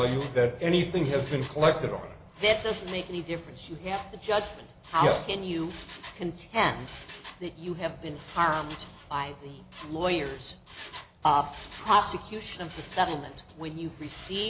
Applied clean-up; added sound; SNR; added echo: none; Mechanisms; 19 dB; none.